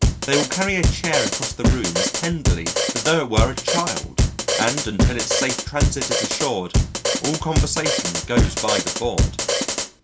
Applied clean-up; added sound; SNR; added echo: none; Drum kit; -4 dB; none.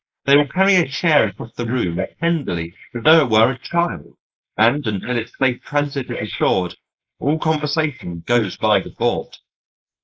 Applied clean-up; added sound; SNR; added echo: neural mask model Resemble Enhance denoiser.